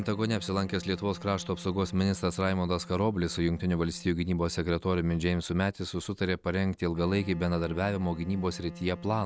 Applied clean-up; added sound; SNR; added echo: none; Wind instrument, woodwind instrument; 17 dB; none.